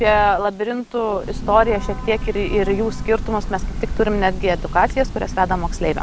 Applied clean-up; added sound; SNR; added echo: none; Train / Breathing; 6 dB; none.